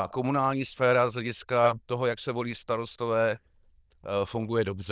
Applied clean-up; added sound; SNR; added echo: neural diffusion model UNIVERSE++.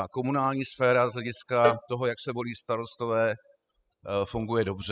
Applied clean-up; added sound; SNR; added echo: classical method spectral subtraction.